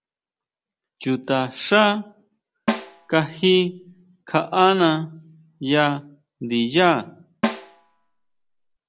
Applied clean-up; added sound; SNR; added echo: none; Snare drum; 7 dB; none.